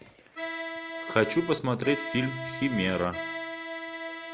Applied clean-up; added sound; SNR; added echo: none; Accordion; 6 dB; none.